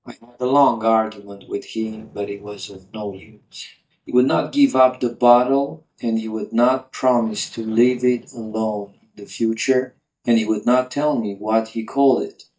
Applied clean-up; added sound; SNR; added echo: neural mask model DeepFilterNet 3.